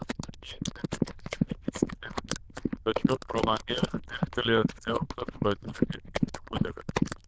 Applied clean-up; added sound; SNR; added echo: neural diffusion model UNIVERSE++.